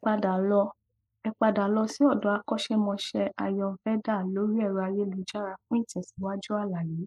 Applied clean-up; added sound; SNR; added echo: neural mask model Resemble Enhance denoiser.